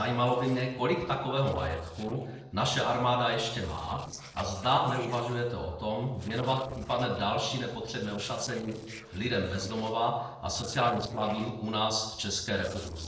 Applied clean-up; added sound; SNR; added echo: neural separator model SepFormer DNS4.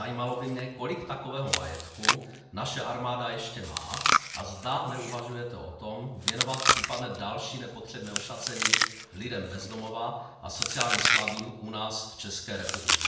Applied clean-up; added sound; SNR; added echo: none; Chewing, mastication; -3 dB; reverberation time 0.7 s.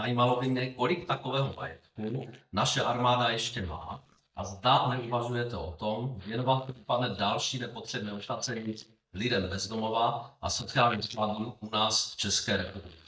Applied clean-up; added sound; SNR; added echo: neural mask model DeepFilterNet 3.